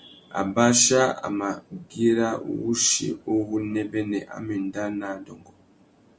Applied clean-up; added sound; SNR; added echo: none; none; none; none.